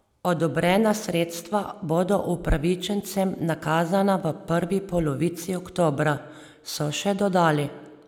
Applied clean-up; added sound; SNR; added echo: none; none; none; none.